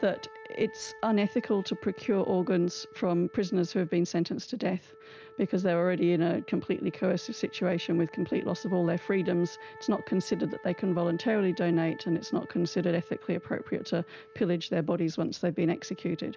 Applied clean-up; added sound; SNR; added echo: none; Wind instrument, woodwind instrument; 20 dB; none.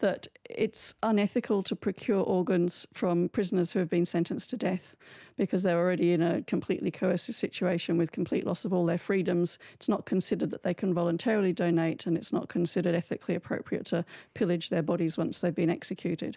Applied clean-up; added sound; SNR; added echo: none; none; none; none.